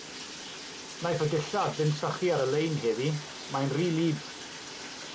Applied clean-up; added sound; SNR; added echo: none; Bathtub (filling or washing); 11 dB; none.